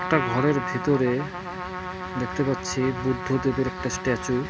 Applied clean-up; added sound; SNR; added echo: none; Trumpet; 7 dB; none.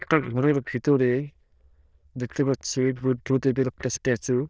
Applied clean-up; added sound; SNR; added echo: neural diffusion model UNIVERSE++.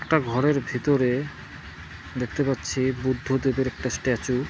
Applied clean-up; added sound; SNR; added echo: none; none; none; none.